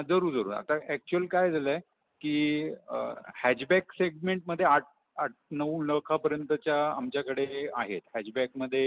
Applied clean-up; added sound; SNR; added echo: none; none; none; none.